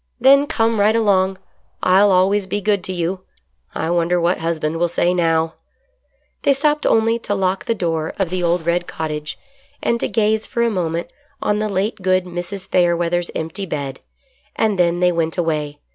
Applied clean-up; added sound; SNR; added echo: none; Gunshot, gunfire; 18 dB; none.